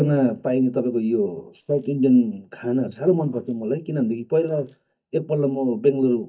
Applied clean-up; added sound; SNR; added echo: neural mask model DeepFilterNet 3.